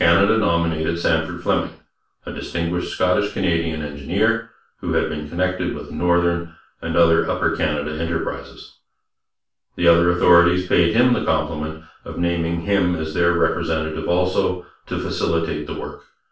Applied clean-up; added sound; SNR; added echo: none; none; none; reverberation time 0.3 s.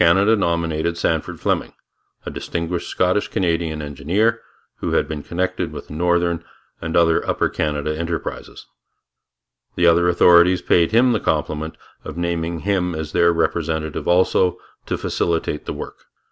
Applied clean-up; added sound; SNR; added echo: none; none; none; none.